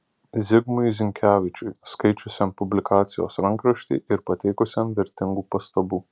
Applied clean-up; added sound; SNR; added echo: none; none; none; none.